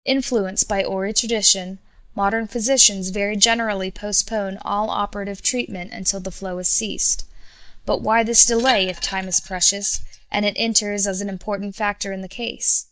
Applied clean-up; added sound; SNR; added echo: neural mask model DeepFilterNet 3.